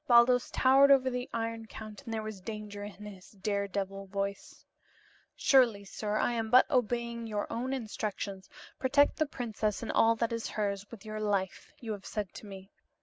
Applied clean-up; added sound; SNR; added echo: none; none; none; none.